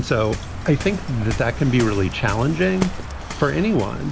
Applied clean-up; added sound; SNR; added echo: none; Waves, surf; 8 dB; none.